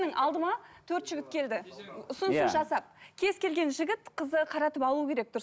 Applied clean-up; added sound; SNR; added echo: none; none; none; none.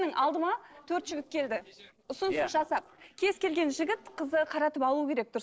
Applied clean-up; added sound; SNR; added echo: neural separator model SepFormer DNS4.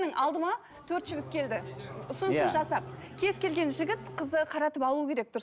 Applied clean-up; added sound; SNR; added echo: none; Race car, auto racing / Engine starting; 13 dB; none.